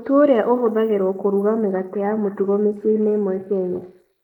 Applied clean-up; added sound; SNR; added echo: neural mask model Resemble Enhance denoiser.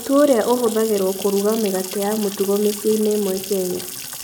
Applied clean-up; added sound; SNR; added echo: none; Sink (filling or washing) / Water tap, faucet / Splash, splatter; 12 dB; none.